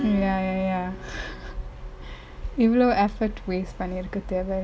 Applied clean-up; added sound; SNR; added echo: none; Acoustic guitar / Strum; 18 dB; none.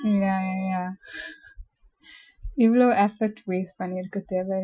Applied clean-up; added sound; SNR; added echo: classical method Wiener filter.